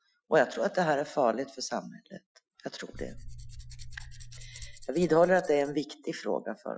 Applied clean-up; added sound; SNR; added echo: classical method Wiener filter.